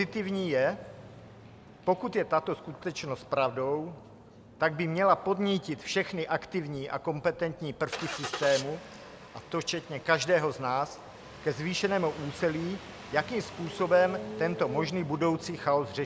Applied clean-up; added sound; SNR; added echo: none; Engine starting; 14 dB; none.